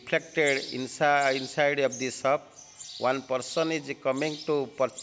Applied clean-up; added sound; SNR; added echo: none; none; none; none.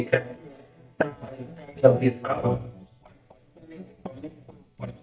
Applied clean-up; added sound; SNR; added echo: neural mask model DeepFilterNet 3.